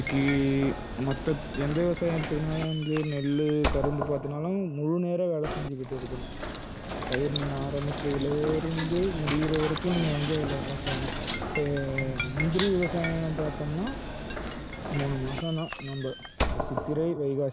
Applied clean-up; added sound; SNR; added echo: none; Knock; 4 dB; none.